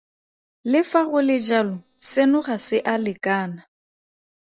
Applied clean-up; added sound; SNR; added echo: neural separator model SepFormer DNS4.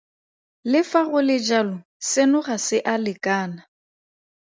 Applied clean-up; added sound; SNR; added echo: none; none; none; none.